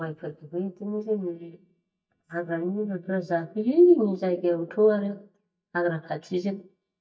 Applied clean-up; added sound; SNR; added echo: neural mask model DeepFilterNet 3.